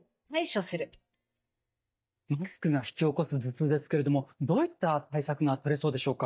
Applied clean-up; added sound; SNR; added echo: neural mask model DeepFilterNet 3.